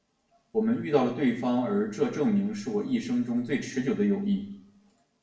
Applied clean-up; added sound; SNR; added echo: none; none; none; reverberation time 0.7 s.